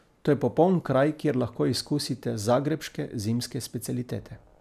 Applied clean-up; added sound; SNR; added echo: none; none; none; none.